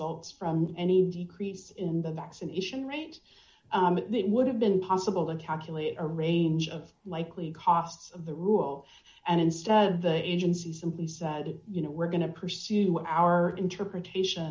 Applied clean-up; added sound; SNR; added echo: none; none; none; none.